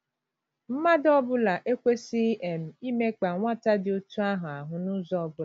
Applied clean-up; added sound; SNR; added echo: none; none; none; none.